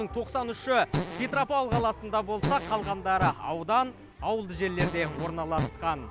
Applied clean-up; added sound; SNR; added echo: none; Fart; 4 dB; none.